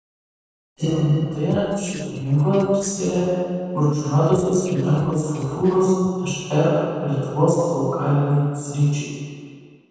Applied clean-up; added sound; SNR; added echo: neural separator model SepFormer DNS4.